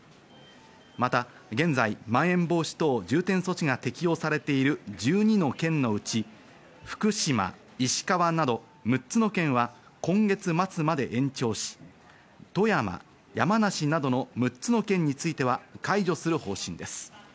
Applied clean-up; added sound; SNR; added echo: none; none; none; none.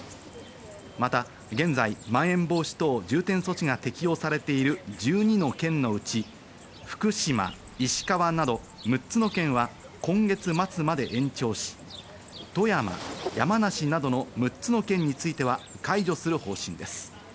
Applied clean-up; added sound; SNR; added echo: none; Cricket; 17 dB; none.